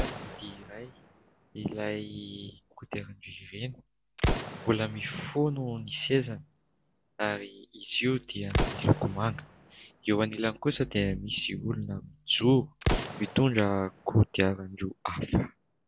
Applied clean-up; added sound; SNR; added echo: none; Explosion; 7 dB; none.